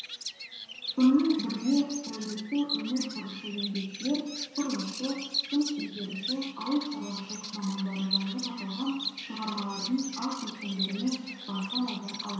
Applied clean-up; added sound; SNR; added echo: none; Bird vocalization, bird call, bird song; 7 dB; reverberation time 1.1 s.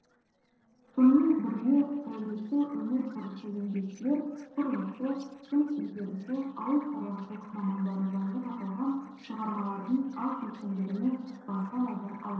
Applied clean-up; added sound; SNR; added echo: neural separator model SepFormer DNS4.